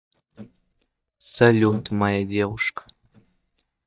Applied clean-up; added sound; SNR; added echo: neural mask model DeepFilterNet 3.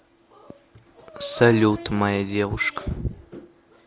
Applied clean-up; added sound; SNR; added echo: none; none; none; none.